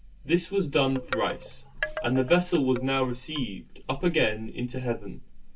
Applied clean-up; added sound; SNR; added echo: none; Wind chime; 10 dB; reverberation time 0.2 s.